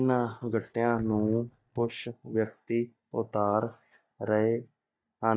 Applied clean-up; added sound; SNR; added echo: neural mask model DeepFilterNet 3.